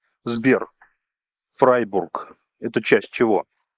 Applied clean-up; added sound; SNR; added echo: neural mask model Resemble Enhance denoiser.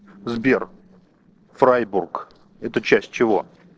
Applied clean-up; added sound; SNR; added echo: neural separator model SepFormer DNS4.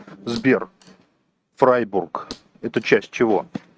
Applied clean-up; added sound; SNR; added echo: neural mask model RNNoise.